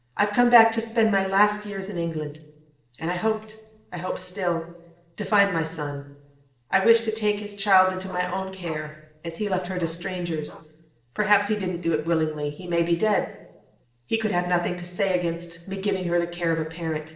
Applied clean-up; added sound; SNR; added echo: neural separator model SepFormer DNS4.